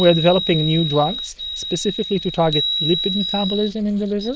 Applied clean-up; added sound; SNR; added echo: neural diffusion model UNIVERSE++.